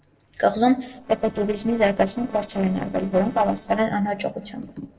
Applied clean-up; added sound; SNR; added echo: neural separator model SepFormer DNS4.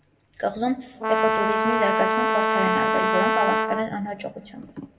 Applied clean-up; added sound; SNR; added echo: none; Brass instrument; -5 dB; reverberation time 1.2 s.